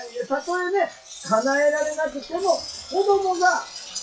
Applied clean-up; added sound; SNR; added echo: classical method WPE with log-MMSE.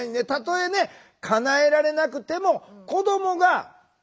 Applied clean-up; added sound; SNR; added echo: none; none; none; none.